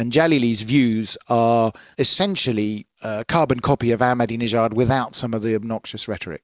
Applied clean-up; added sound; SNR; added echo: none; none; none; none.